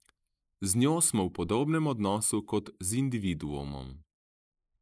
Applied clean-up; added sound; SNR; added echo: neural mask model Resemble Enhance denoiser.